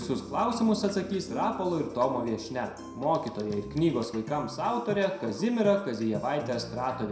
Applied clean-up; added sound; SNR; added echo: none; none; none; reverberation time 0.6 s.